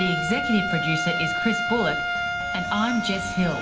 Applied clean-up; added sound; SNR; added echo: none; Trumpet; 1 dB; reverberation time 0.6 s.